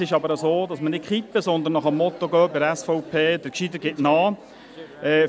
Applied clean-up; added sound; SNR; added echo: none; Chatter; 19 dB; none.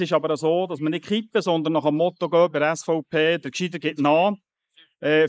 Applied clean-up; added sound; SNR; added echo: neural mask model Resemble Enhance denoiser.